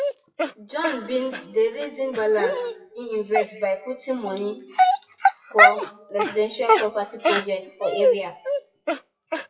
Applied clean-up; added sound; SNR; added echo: classical method WPE with log-MMSE.